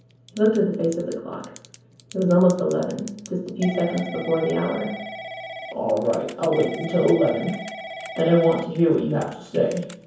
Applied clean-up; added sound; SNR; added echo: none; Telephone / Typing; 15 dB; reverberation time 0.7 s.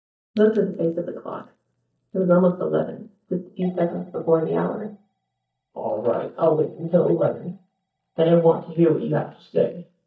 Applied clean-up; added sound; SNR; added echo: neural mask model DeepFilterNet 3.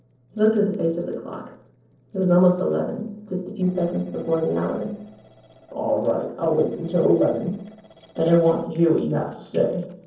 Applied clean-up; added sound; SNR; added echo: neural separator model SepFormer DNS4.